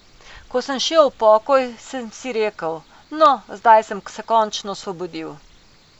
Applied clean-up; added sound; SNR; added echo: none; none; none; none.